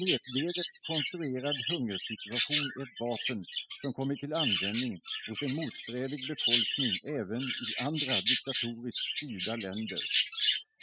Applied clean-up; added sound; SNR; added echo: classical method spectral subtraction.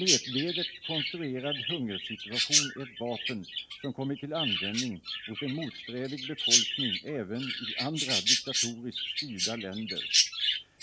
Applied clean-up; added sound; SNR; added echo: none; Chirp, tweet; -5 dB; none.